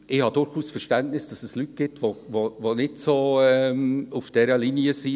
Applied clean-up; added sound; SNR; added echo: none; none; none; none.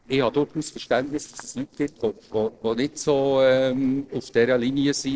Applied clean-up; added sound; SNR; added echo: neural separator model SepFormer DNS4.